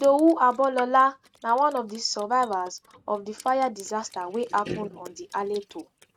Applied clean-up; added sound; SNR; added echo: neural mask model RNNoise.